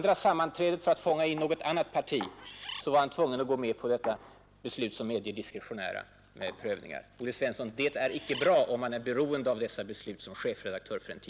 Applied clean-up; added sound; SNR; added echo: none; Bird; 12 dB; none.